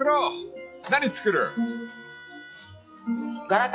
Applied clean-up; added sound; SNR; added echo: classical method log-MMSE.